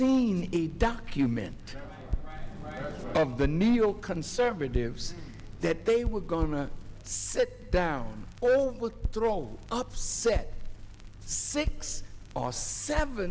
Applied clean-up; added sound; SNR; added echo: none; Crackle; 6 dB; none.